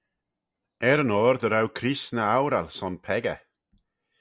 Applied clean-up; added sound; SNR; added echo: none; none; none; none.